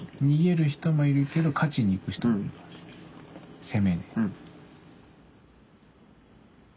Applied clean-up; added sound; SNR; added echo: none; none; none; none.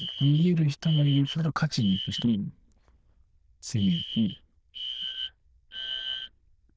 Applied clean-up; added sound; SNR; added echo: neural diffusion model UNIVERSE++.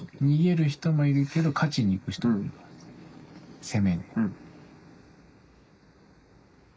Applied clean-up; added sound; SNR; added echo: neural mask model Resemble Enhance denoiser.